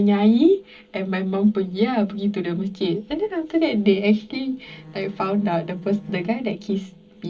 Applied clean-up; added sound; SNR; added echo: neural separator model SepFormer DNS4.